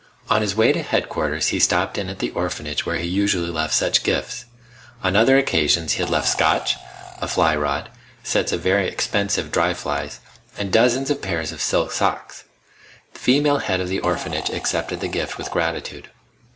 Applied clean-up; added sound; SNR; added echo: none; Fart; 14 dB; none.